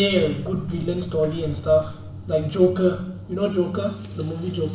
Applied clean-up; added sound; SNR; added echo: none; Walk, footsteps; 20 dB; reverberation time 0.8 s.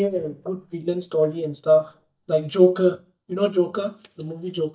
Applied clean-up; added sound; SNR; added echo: neural mask model DeepFilterNet 3.